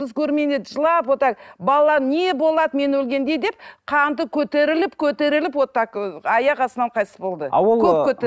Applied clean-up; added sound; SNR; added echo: none; none; none; none.